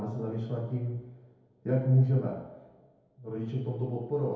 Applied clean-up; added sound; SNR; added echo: none; none; none; reverberation time 1.9 s.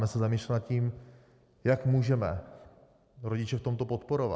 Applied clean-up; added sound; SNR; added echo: none; none; none; none.